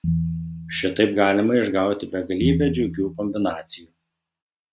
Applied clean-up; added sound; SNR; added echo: neural mask model RNNoise.